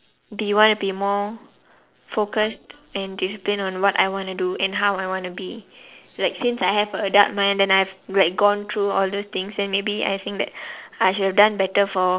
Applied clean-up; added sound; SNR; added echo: neural separator model SepFormer DNS4.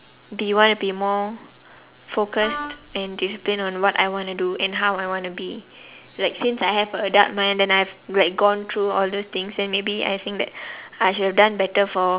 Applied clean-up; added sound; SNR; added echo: none; Wind instrument, woodwind instrument; 11 dB; none.